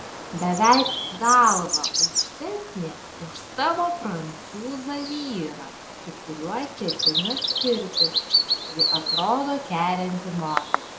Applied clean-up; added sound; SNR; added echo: none; Bird vocalization, bird call, bird song; 2 dB; none.